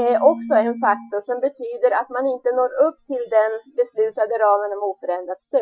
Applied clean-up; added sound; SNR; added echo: classical method Wiener filter.